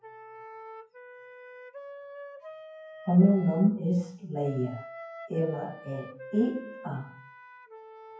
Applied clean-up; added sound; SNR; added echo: classical method WPE with log-MMSE.